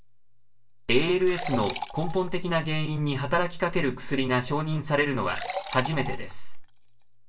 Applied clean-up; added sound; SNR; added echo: none; Liquid; 14 dB; reverberation time 0.2 s.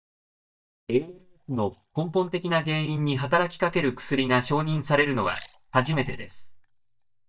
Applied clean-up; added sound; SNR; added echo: neural mask model DeepFilterNet 3.